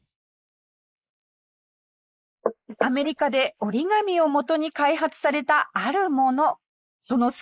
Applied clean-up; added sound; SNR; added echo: neural mask model Resemble Enhance denoiser.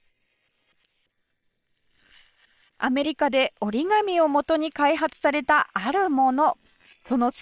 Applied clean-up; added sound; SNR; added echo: neural separator model SepFormer WHAM!.